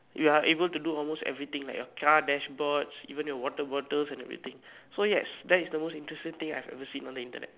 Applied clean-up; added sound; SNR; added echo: none; none; none; none.